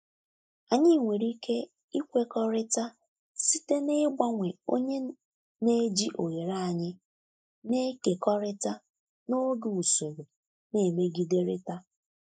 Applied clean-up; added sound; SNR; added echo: neural mask model Resemble Enhance denoiser.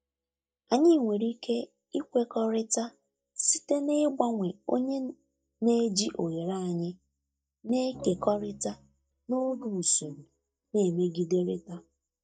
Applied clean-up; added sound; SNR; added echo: neural mask model DeepFilterNet 3.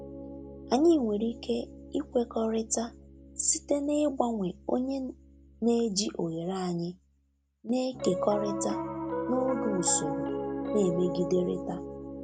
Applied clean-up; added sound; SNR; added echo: none; Piano; 7 dB; none.